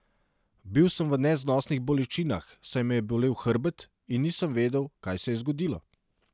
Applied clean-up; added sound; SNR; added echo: none; none; none; none.